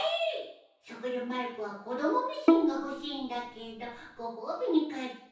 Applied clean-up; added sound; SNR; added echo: none; Bowed string instrument; -3 dB; reverberation time 0.6 s.